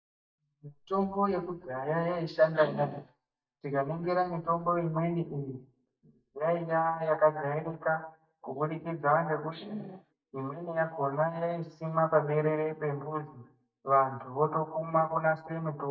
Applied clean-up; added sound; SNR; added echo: neural mask model DeepFilterNet 3.